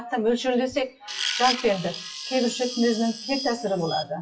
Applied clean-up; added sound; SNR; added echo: classical method WPE with log-MMSE.